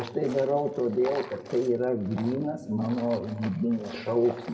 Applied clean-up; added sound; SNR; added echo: none; Tools; 16 dB; reverberation time 1.5 s.